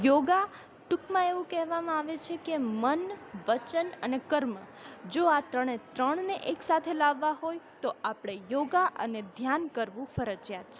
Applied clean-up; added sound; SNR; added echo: none; none; none; none.